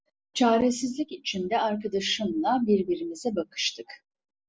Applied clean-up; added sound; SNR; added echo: none; none; none; none.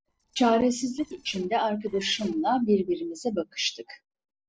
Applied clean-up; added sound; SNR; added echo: neural separator model SepFormer DNS4.